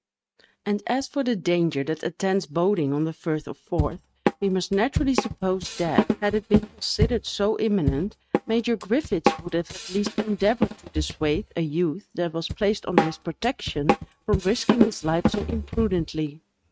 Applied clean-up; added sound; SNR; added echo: neural mask model RNNoise.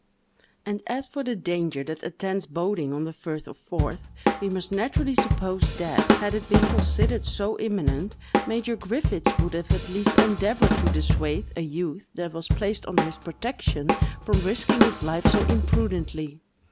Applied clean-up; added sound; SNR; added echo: none; Drum / Drum kit; -4 dB; none.